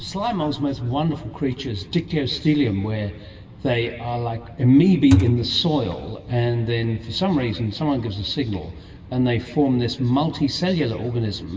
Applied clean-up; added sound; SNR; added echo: none; Thump, thud; 2 dB; reverberation time 1.4 s.